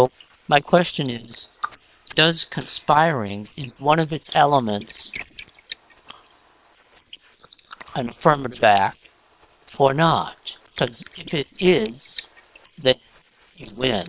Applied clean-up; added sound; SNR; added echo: neural separator model SepFormer WHAM!.